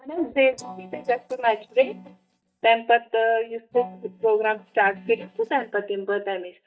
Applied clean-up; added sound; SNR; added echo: neural mask model DeepFilterNet 3.